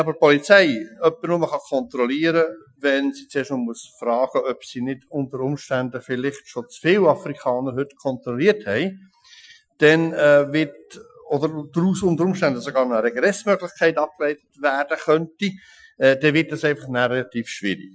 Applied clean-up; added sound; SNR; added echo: classical method Wiener filter.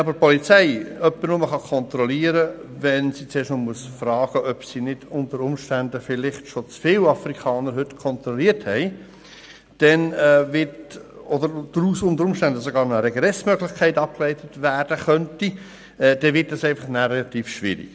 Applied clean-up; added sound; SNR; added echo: none; none; none; none.